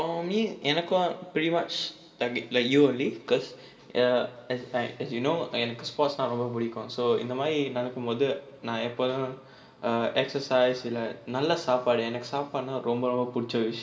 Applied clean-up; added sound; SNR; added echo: none; none; none; reverberation time 1.8 s.